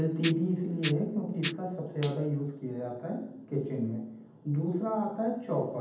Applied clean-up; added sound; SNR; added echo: none; Rattle (instrument); 3 dB; reverberation time 0.8 s.